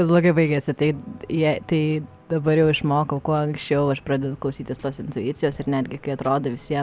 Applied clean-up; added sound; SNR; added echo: none; none; none; none.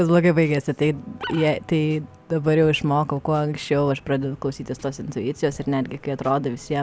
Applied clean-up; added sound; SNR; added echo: none; Animal; 14 dB; none.